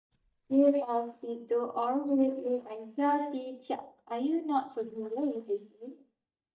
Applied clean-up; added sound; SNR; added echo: neural mask model DeepFilterNet 3.